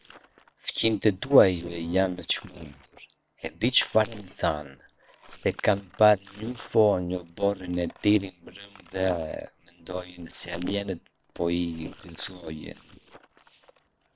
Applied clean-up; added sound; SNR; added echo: neural separator model SepFormer WHAM!.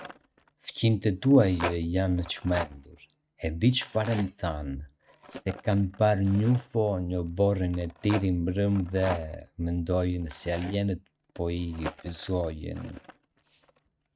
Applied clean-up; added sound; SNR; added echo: neural mask model RNNoise.